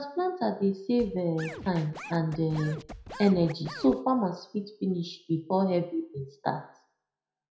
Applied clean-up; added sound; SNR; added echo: none; Scratching (performance technique); 14 dB; reverberation time 0.5 s.